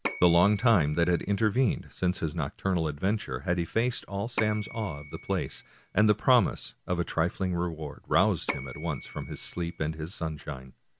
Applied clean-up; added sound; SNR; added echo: none; Bell / Telephone; 14 dB; none.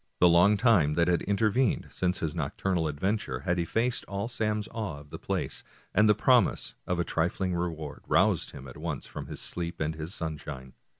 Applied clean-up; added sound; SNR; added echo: none; none; none; none.